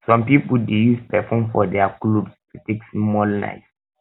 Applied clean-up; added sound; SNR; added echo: none; none; none; none.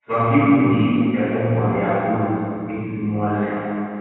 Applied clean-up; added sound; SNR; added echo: none; none; none; reverberation time 2.1 s.